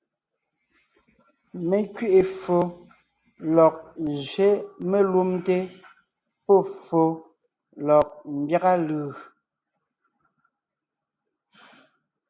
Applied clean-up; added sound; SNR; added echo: none; none; none; none.